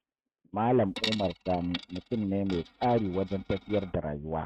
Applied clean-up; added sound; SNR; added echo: neural mask model RNNoise.